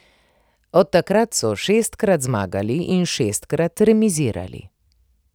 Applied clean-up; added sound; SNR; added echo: none; none; none; none.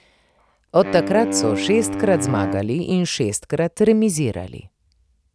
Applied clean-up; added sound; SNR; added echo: none; Wind instrument, woodwind instrument; 6 dB; none.